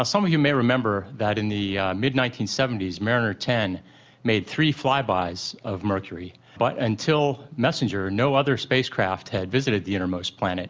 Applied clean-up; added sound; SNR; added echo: none; none; none; none.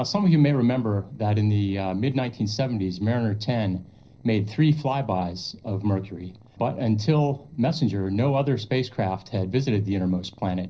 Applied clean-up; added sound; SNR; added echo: neural separator model SepFormer DNS4.